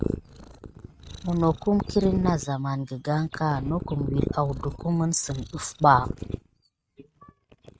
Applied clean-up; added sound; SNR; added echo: neural mask model RNNoise.